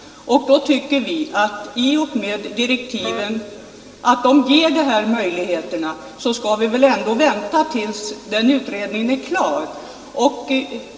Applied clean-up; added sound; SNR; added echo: none; Wind instrument, woodwind instrument; 14 dB; reverberation time 1.7 s.